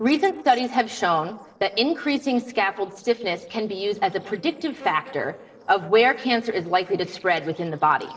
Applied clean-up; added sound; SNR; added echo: neural separator model SepFormer DNS4.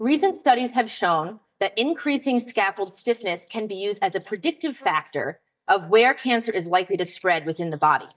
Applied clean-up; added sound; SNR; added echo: neural mask model DeepFilterNet 3.